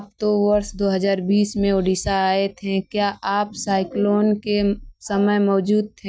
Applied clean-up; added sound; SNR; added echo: neural mask model DeepFilterNet 3.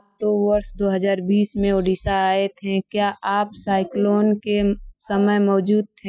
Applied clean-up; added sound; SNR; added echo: classical method spectral subtraction.